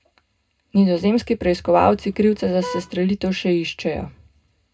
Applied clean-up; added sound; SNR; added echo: none; Vehicle horn, car horn, honking; 14 dB; reverberation time 0.2 s.